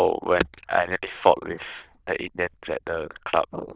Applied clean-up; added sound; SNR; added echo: neural diffusion model UNIVERSE++.